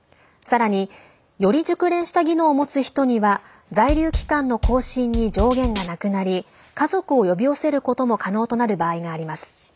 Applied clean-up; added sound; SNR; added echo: none; Drum kit; 5 dB; none.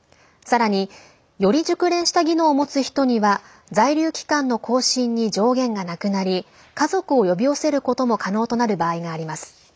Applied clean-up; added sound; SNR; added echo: none; none; none; none.